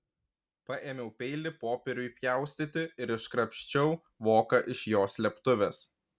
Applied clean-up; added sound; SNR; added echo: none; none; none; none.